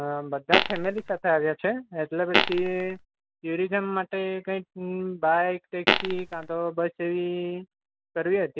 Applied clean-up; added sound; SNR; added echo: none; Fart; -2 dB; none.